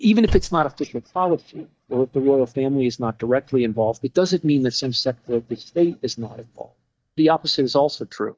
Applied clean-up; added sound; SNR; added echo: neural mask model DeepFilterNet 3.